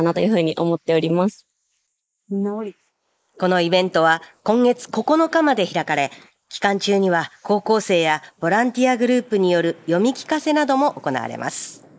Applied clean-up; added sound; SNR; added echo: neural mask model Resemble Enhance denoiser.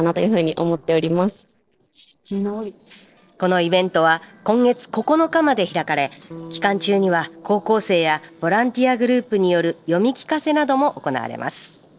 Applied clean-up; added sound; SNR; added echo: neural separator model SepFormer DNS4.